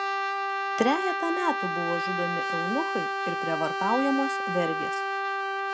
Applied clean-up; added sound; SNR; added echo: none; Brass instrument; -1 dB; none.